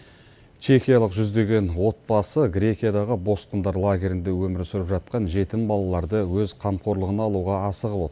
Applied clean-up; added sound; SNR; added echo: none; none; none; none.